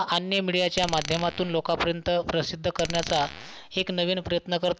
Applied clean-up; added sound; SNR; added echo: none; Glass; 12 dB; none.